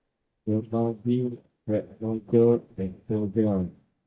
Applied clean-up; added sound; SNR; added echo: neural mask model DeepFilterNet 3.